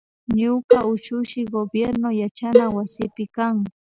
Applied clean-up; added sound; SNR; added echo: none; Cowbell; -1 dB; none.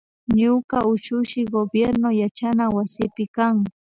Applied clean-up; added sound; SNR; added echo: none; none; none; none.